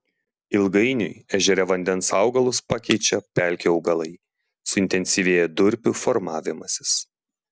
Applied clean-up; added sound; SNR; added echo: none; Shatter; 18 dB; none.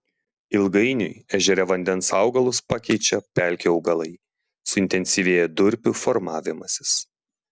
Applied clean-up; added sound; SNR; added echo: neural separator model SepFormer DNS4.